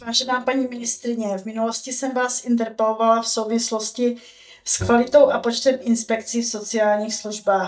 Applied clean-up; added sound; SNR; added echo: neural mask model DeepFilterNet 3.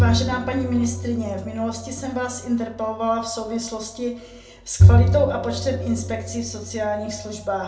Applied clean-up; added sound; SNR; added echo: none; Bowed string instrument; -2 dB; reverberation time 0.3 s.